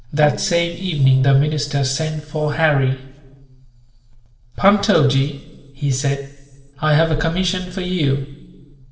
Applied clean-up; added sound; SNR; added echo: neural separator model SepFormer DNS4.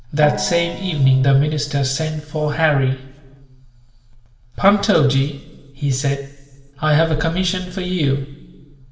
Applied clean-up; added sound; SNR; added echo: none; Gong; 10 dB; reverberation time 1.5 s.